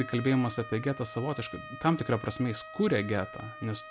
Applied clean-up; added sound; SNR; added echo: none; Trumpet; 14 dB; none.